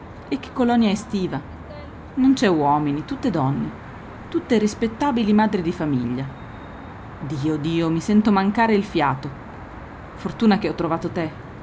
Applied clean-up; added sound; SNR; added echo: none; Traffic noise, roadway noise; 15 dB; none.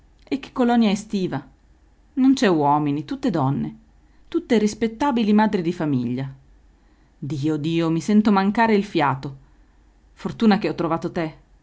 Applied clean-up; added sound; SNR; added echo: none; none; none; none.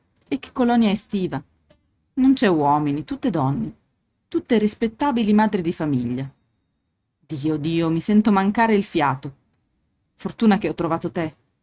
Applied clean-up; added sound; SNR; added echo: neural mask model RNNoise.